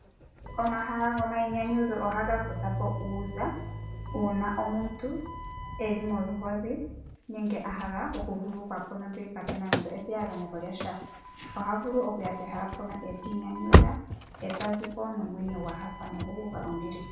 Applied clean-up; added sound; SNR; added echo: none; Slam / Engine starting; 0 dB; reverberation time 0.7 s.